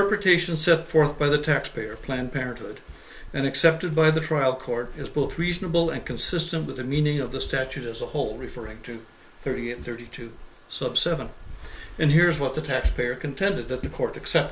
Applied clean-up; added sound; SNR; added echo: none; Bird / Dog; 16 dB; none.